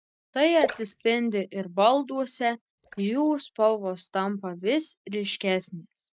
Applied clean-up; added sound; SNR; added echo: neural mask model DeepFilterNet 3.